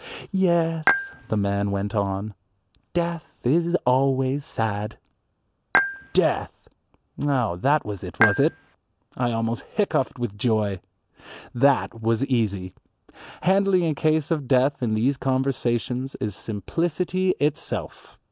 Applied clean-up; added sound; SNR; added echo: none; Dishes, pots, and pans / Chink, clink; 0 dB; none.